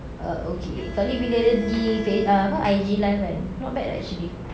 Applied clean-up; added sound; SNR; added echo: none; Bowed string instrument; 16 dB; none.